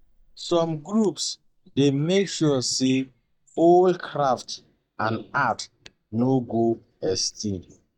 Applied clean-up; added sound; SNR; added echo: neural mask model DeepFilterNet 3.